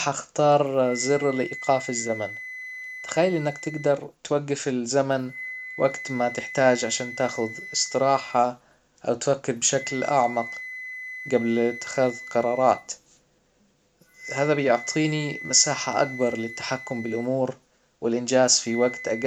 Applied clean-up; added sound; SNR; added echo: none; Wind instrument, woodwind instrument; 14 dB; none.